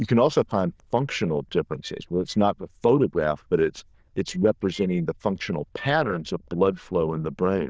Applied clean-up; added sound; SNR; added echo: neural diffusion model UNIVERSE++.